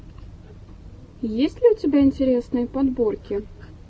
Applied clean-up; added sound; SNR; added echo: none; none; none; none.